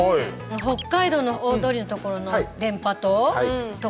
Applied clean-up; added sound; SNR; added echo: none; none; none; none.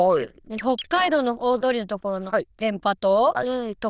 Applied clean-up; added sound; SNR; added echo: neural diffusion model UNIVERSE++.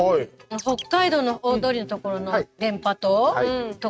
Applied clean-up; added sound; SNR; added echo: neural mask model RNNoise.